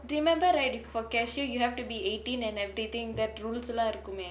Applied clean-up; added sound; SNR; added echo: none; Musical instrument; 20 dB; none.